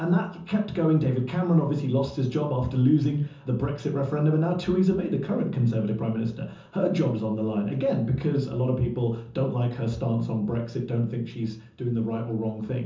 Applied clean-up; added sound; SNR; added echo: none; none; none; reverberation time 0.6 s.